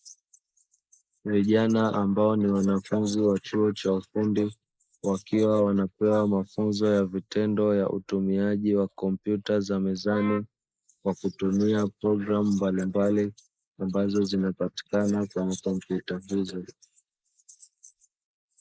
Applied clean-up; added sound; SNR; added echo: neural mask model Resemble Enhance denoiser.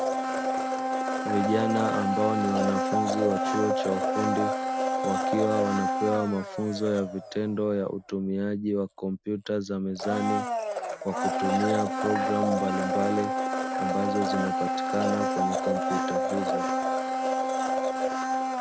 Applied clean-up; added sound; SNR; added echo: none; Domestic sounds, home sounds; -1 dB; none.